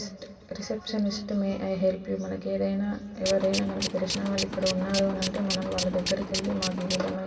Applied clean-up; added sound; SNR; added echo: none; Tools; 5 dB; reverberation time 1.8 s.